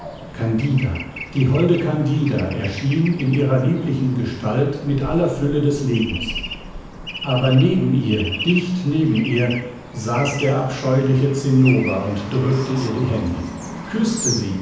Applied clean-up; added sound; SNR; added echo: none; Traffic noise, roadway noise / Bird; 12 dB; reverberation time 0.9 s.